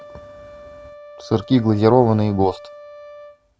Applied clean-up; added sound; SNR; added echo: none; Brass instrument; 20 dB; none.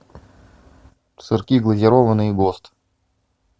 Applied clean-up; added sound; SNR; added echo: none; none; none; none.